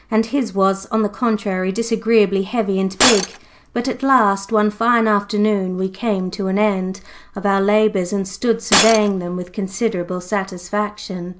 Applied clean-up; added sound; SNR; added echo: none; Shatter; 2 dB; none.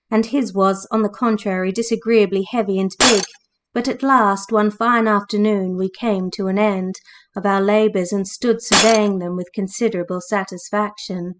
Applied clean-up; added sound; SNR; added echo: classical method spectral subtraction.